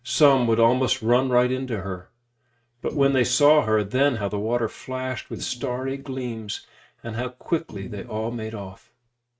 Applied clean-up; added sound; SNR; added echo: neural mask model RNNoise.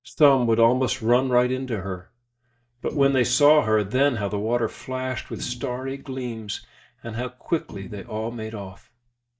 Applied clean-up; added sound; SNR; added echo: neural mask model DeepFilterNet 3.